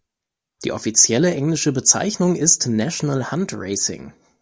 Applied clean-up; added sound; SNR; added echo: none; none; none; none.